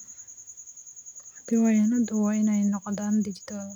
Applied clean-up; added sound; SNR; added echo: none; none; none; none.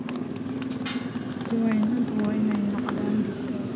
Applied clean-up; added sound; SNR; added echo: none; Motorcycle; 1 dB; none.